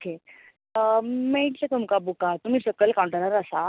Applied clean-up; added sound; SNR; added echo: none; none; none; none.